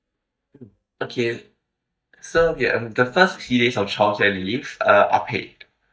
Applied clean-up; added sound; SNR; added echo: neural mask model DeepFilterNet 3.